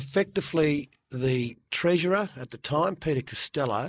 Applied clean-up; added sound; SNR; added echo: neural mask model Resemble Enhance denoiser.